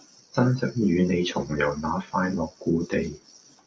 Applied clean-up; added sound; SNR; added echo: none; none; none; none.